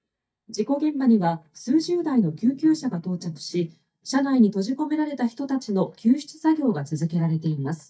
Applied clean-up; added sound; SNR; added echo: neural mask model DeepFilterNet 3.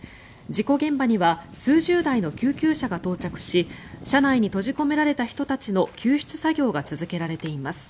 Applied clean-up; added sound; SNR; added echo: none; none; none; none.